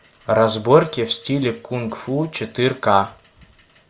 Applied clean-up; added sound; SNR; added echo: none; none; none; none.